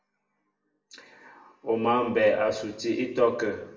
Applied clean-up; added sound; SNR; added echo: none; none; none; reverberation time 0.7 s.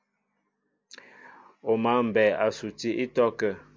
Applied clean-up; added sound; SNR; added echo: none; none; none; none.